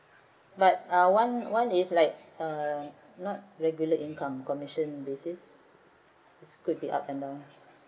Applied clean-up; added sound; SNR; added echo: none; none; none; none.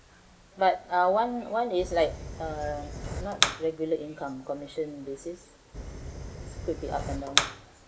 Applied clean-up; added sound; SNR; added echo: none; Fire; 5 dB; none.